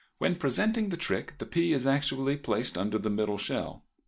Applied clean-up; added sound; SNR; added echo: neural mask model Resemble Enhance denoiser.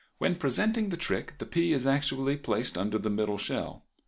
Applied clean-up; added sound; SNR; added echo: none; none; none; none.